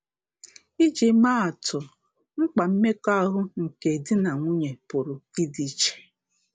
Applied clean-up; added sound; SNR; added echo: none; none; none; none.